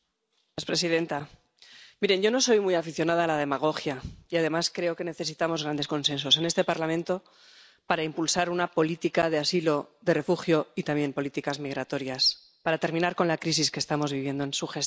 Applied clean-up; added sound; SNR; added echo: none; none; none; none.